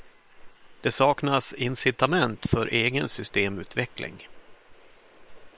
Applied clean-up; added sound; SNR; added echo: neural separator model SepFormer WHAM!.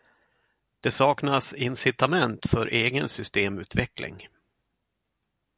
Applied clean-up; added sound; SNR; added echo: none; none; none; none.